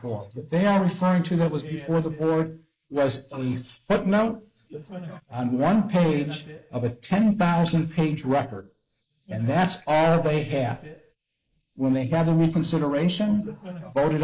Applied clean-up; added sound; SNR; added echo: neural mask model Resemble Enhance denoiser.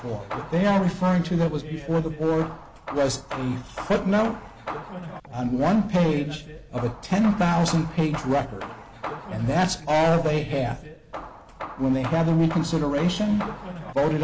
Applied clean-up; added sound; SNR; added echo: none; Hammer / Wood; 13 dB; none.